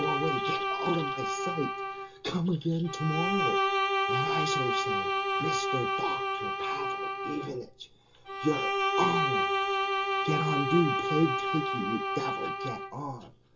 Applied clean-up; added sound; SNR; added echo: none; Bowed string instrument; -3 dB; reverberation time 0.2 s.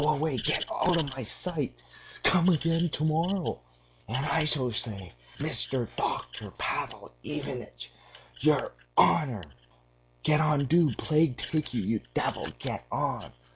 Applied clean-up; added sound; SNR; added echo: none; none; none; none.